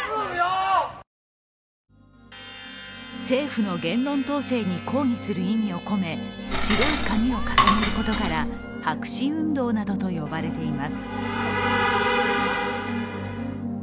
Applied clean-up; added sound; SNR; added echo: none; Cutlery, silverware / Dishes, pots, and pans; -1 dB; none.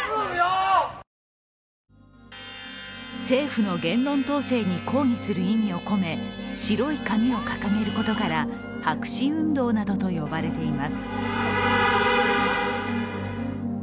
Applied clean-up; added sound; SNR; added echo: none; none; none; none.